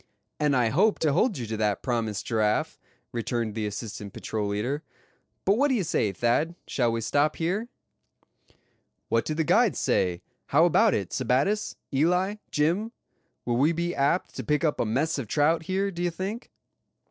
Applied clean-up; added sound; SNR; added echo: neural separator model SepFormer DNS4.